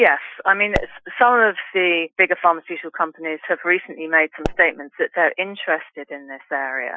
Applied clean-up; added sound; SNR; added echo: classical method Wiener filter.